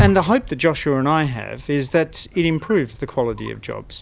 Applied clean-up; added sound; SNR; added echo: none; Wild animals; 8 dB; none.